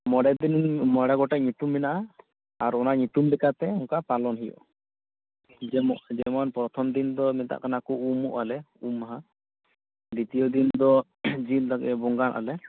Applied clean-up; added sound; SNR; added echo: none; none; none; none.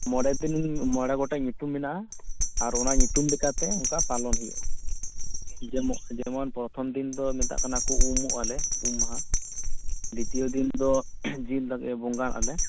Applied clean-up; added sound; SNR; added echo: none; Bell; -3 dB; none.